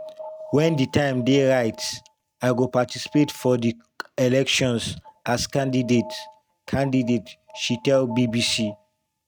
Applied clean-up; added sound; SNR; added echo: neural mask model RNNoise.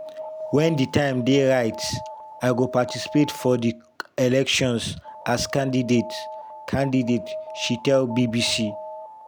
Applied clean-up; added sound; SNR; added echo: none; Alarm; 13 dB; none.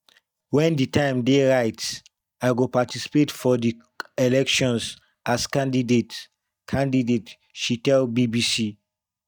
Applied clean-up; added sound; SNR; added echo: neural mask model DeepFilterNet 3.